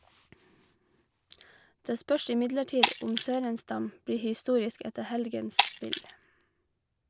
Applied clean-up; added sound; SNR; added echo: none; Shatter; 0 dB; none.